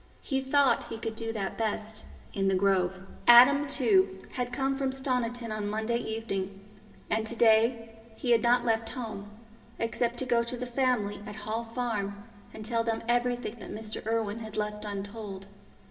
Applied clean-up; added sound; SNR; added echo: none; none; none; reverberation time 2.2 s.